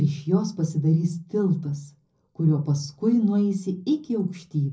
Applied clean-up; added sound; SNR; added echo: none; none; none; reverberation time 0.4 s.